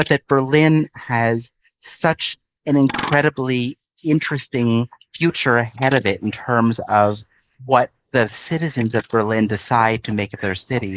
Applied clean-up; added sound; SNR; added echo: neural mask model Resemble Enhance denoiser.